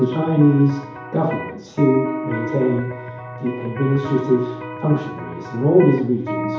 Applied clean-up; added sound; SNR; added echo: none; Electric guitar; 10 dB; reverberation time 2.4 s.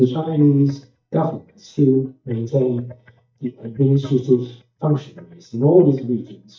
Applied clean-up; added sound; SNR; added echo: neural mask model DeepFilterNet 3.